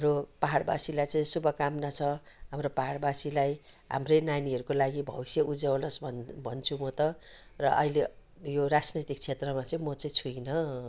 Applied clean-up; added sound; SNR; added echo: none; none; none; none.